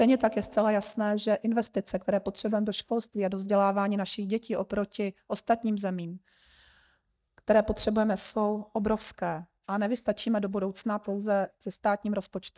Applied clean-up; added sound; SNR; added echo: neural mask model DeepFilterNet 3.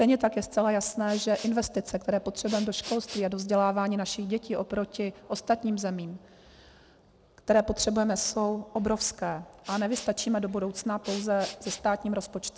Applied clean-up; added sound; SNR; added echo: none; Respiratory sounds; 17 dB; none.